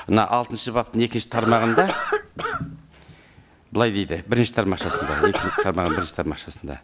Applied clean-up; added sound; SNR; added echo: none; Cough; 2 dB; none.